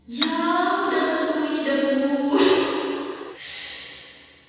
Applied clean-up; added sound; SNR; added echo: none; Cutlery, silverware / Dishes, pots, and pans; 6 dB; reverberation time 2.1 s.